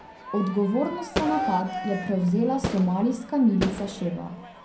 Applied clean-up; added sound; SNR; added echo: none; Crowd / Fireworks; 8 dB; reverberation time 0.5 s.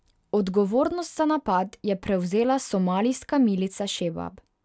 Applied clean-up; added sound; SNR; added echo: none; none; none; none.